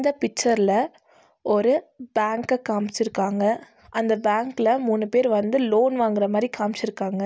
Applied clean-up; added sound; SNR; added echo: none; none; none; none.